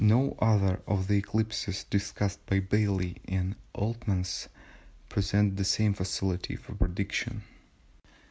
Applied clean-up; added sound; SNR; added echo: none; none; none; none.